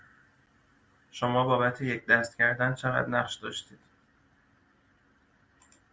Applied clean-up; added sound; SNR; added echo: none; none; none; none.